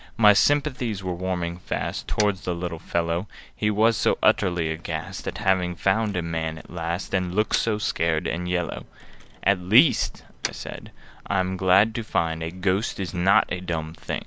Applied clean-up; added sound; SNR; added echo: none; Motor vehicle (road); 20 dB; none.